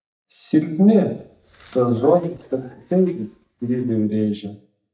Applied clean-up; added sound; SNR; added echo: neural mask model DeepFilterNet 3.